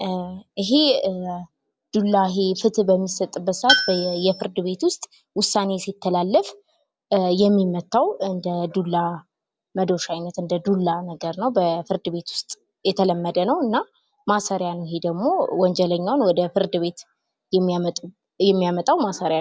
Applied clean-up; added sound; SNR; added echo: none; Tools; 0 dB; none.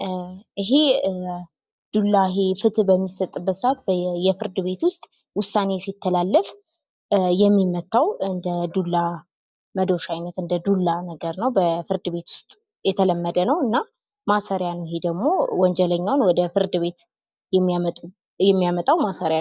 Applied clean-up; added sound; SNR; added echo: neural mask model DeepFilterNet 3.